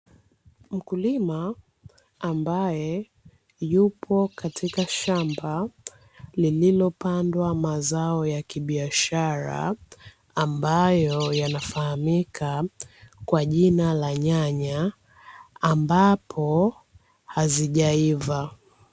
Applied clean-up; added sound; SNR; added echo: none; Chirp, tweet; 17 dB; none.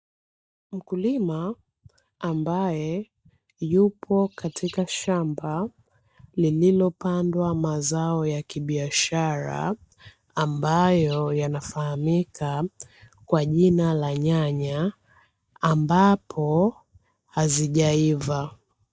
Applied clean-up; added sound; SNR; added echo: neural mask model DeepFilterNet 3.